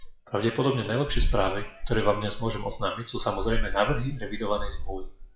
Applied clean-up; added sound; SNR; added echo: classical method WPE with log-MMSE.